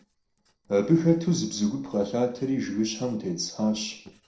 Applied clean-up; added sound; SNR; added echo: neural separator model SepFormer DNS4.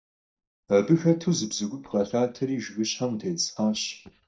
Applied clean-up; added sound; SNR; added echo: neural mask model DeepFilterNet 3.